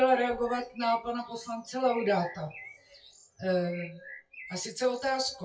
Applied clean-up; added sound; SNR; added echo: classical method WPE with log-MMSE.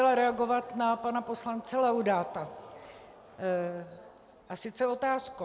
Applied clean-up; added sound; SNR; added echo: none; none; none; none.